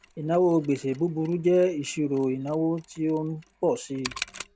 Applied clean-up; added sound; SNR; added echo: none; Mechanisms; 18 dB; none.